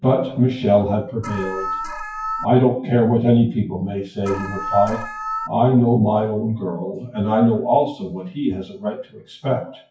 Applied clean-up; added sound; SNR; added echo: classical method WPE with log-MMSE.